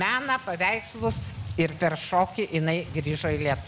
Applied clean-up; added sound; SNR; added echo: none; none; none; none.